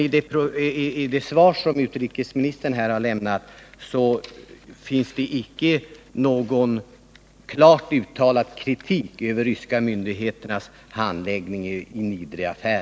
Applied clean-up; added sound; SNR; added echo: none; none; none; none.